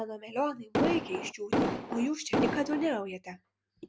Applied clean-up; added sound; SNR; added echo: none; Explosion; -4 dB; none.